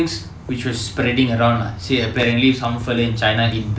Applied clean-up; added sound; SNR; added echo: none; none; none; none.